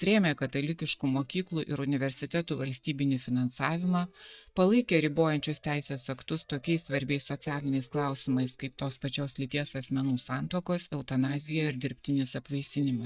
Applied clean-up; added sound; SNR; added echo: neural mask model DeepFilterNet 3.